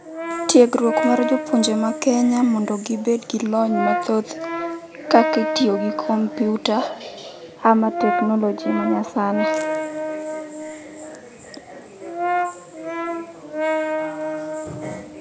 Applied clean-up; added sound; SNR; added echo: none; Brass instrument; 5 dB; none.